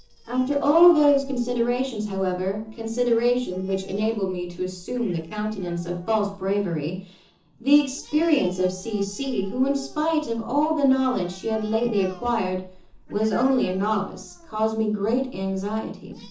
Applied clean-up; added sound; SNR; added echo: neural separator model SepFormer DNS4.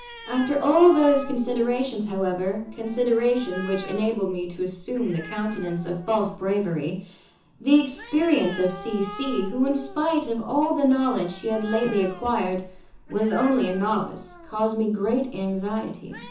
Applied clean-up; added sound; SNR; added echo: none; Animal; 16 dB; reverberation time 0.6 s.